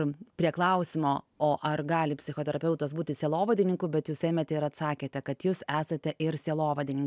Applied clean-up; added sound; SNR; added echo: none; none; none; none.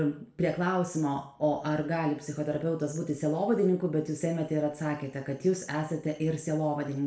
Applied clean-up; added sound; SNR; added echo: none; none; none; reverberation time 0.4 s.